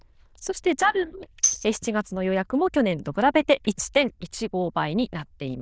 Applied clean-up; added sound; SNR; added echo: neural diffusion model UNIVERSE++.